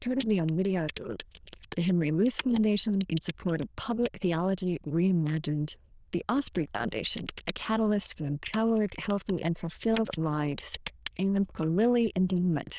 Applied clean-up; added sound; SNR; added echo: neural diffusion model UNIVERSE++.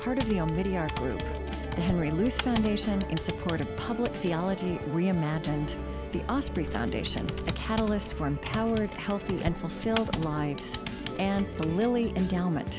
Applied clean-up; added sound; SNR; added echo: none; Musical instrument + Computer keyboard; 6 dB; none.